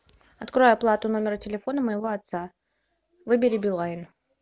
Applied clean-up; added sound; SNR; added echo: none; none; none; none.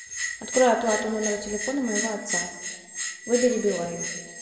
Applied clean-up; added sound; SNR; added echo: none; Bell; 6 dB; reverberation time 1.5 s.